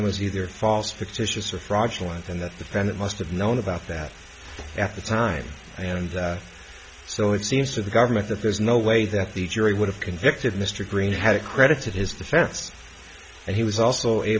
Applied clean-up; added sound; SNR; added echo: none; none; none; none.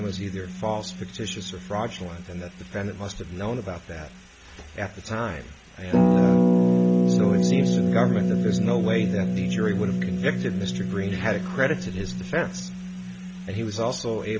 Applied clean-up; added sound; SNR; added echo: none; Harp; -5 dB; none.